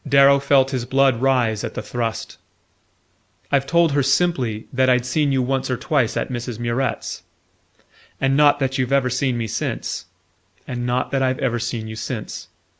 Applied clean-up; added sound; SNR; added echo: none; none; none; none.